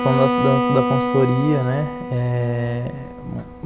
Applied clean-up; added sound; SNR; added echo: none; Bowed string instrument; 2 dB; none.